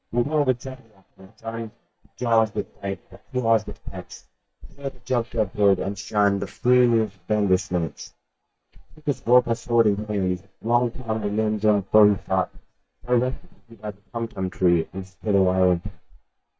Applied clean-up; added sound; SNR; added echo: neural mask model DeepFilterNet 3.